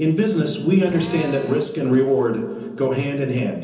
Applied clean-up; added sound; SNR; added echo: none; Drill; 18 dB; reverberation time 0.6 s.